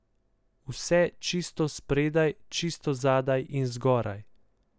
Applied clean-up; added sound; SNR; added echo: none; none; none; none.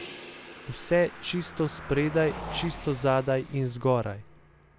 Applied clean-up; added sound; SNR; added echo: none; Car passing by + Crash cymbal; 14 dB; none.